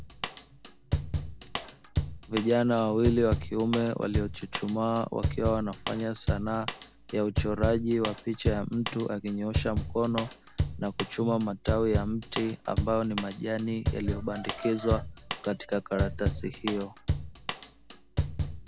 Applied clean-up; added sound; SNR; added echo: none; Drum / Drum kit; 3 dB; none.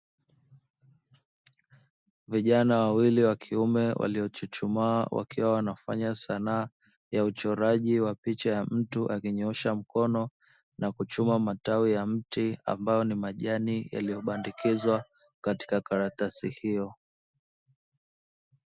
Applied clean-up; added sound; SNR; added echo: none; none; none; none.